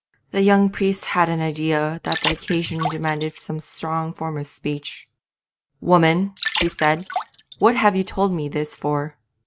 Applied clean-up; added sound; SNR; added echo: neural mask model RNNoise.